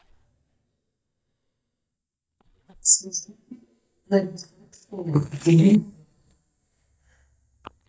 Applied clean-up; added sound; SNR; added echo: neural mask model DeepFilterNet 3.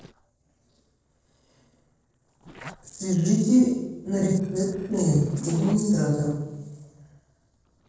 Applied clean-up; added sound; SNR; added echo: neural separator model SepFormer DNS4.